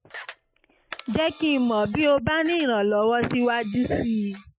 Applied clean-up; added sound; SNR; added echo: classical method Wiener filter.